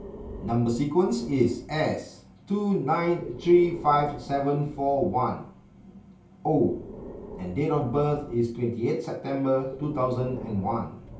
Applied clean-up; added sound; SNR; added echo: none; Breathing; 17 dB; reverberation time 0.3 s.